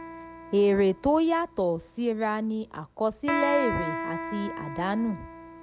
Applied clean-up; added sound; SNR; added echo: none; Electric guitar; 8 dB; none.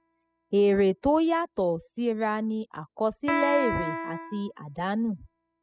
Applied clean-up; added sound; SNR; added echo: classical method spectral subtraction.